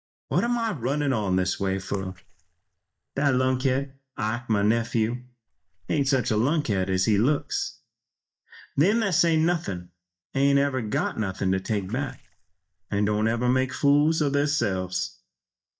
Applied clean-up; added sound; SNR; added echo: neural mask model DeepFilterNet 3.